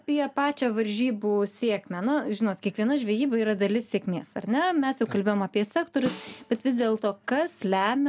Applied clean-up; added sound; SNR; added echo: none; Snare drum; 16 dB; none.